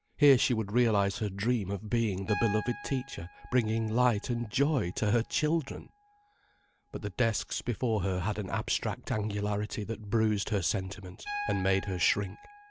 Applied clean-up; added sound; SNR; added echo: none; Piano; 17 dB; none.